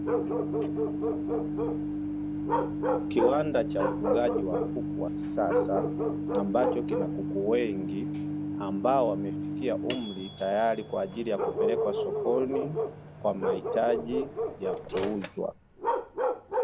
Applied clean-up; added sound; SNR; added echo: none; Microwave oven + Bark; -1 dB; none.